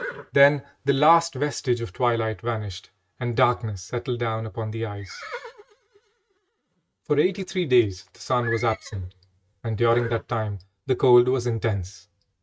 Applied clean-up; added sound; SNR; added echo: neural mask model RNNoise.